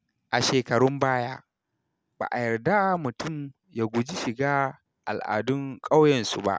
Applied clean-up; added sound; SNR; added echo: none; none; none; none.